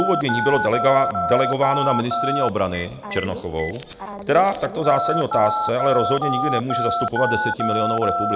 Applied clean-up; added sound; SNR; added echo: none; Telephone; 2 dB; none.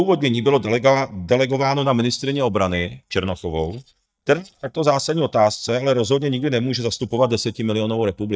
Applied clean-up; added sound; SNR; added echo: neural mask model DeepFilterNet 3.